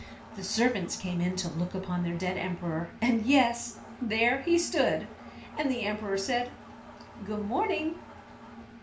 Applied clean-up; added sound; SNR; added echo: none; Engine; 16 dB; reverberation time 0.4 s.